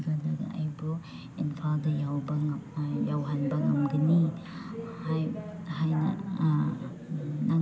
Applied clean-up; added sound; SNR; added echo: none; none; none; none.